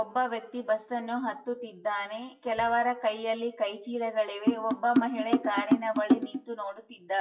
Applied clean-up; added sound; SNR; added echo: classical method WPE with log-MMSE.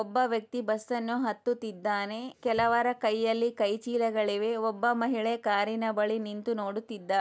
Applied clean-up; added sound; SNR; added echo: none; none; none; none.